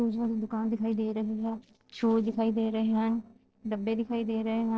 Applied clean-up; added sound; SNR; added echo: neural separator model SepFormer DNS4.